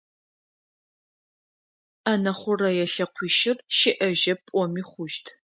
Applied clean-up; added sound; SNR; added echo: none; none; none; none.